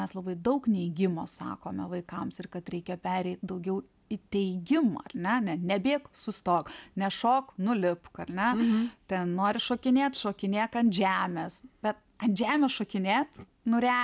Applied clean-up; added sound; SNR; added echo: none; none; none; none.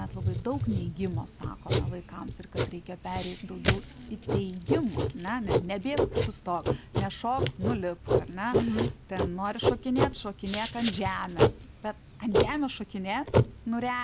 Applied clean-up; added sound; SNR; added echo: none; Writing; -3 dB; none.